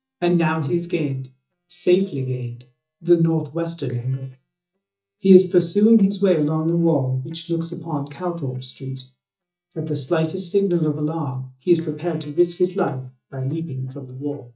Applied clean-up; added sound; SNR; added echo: neural mask model DeepFilterNet 3.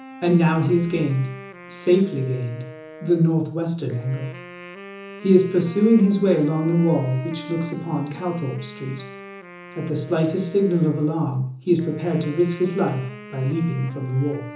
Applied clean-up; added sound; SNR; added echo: none; Wind instrument, woodwind instrument; 17 dB; reverberation time 0.7 s.